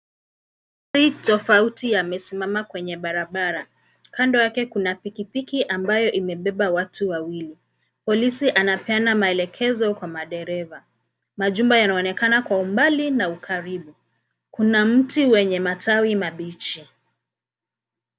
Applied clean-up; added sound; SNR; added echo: none; none; none; none.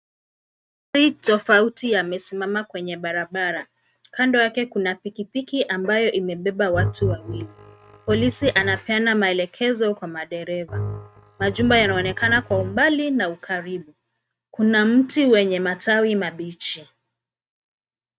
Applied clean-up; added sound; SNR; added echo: neural mask model RNNoise.